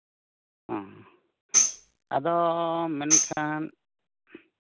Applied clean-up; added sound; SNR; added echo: none; Tambourine; -3 dB; none.